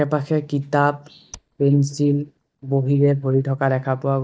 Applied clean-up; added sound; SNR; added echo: neural mask model DeepFilterNet 3.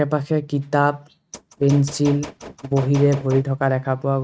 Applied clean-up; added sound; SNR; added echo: neural mask model RNNoise.